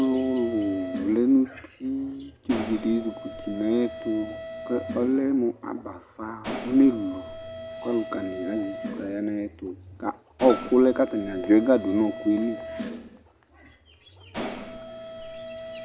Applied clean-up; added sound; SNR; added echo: none; Mechanisms + Marimba, xylophone; 11 dB; none.